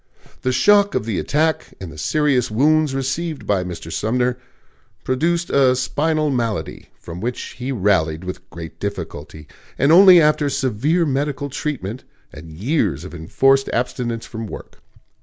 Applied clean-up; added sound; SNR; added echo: none; none; none; none.